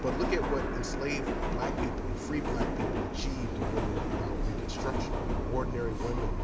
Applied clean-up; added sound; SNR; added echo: none; Subway, metro, underground; -4 dB; reverberation time 0.5 s.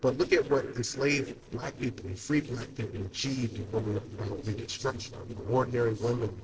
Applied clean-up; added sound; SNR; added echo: neural separator model SepFormer DNS4.